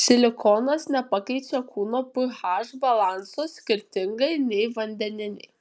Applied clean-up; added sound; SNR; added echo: none; none; none; none.